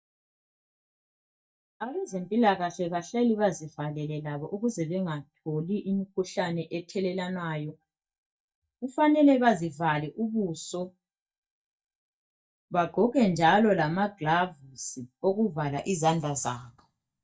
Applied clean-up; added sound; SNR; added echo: neural mask model DeepFilterNet 3.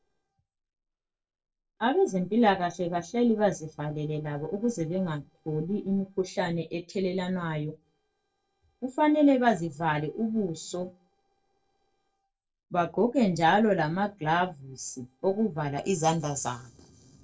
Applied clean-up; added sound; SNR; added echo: neural separator model SepFormer DNS4.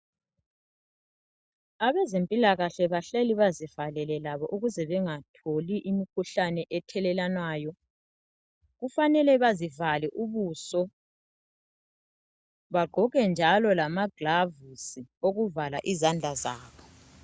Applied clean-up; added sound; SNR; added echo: none; none; none; none.